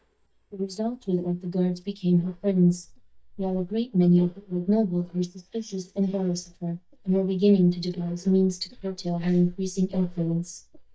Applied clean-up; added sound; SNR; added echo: neural mask model DeepFilterNet 3.